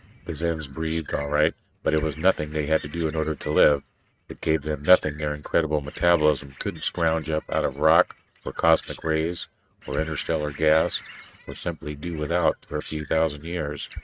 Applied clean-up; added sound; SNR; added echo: neural mask model RNNoise.